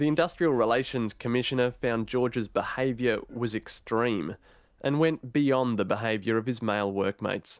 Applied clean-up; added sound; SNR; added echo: none; none; none; none.